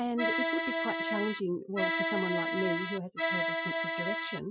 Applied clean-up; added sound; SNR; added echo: classical method Wiener filter.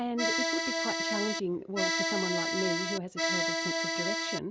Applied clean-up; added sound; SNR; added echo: none; Accordion; -4 dB; none.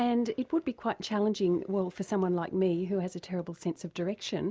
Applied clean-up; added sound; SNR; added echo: none; none; none; none.